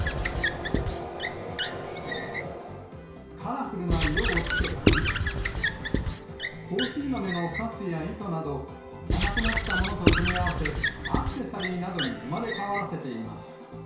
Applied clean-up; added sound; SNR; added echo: none; Squeak / Writing; -4 dB; reverberation time 0.6 s.